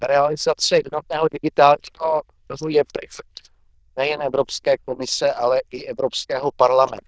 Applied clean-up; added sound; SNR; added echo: neural diffusion model UNIVERSE++.